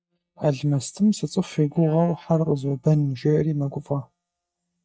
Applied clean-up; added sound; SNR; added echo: neural mask model DeepFilterNet 3.